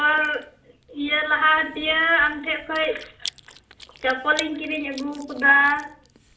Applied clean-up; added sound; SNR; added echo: none; Chewing, mastication; 19 dB; reverberation time 0.4 s.